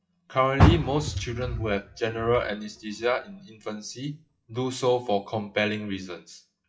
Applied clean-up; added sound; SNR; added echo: classical method WPE with log-MMSE.